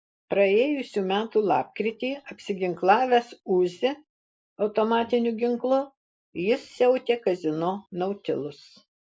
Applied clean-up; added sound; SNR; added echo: neural mask model Resemble Enhance denoiser.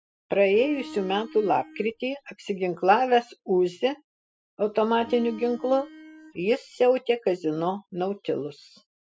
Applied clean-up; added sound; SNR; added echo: classical method spectral subtraction.